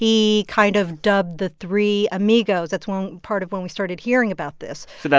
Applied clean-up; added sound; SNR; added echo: none; none; none; none.